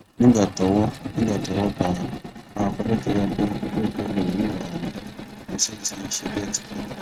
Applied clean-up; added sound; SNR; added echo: neural mask model RNNoise.